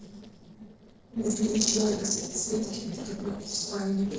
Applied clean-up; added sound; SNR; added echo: neural separator model SepFormer DNS4.